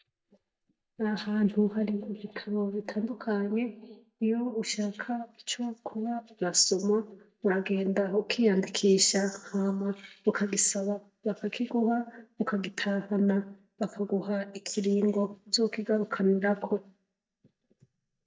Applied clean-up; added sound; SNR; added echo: neural mask model DeepFilterNet 3.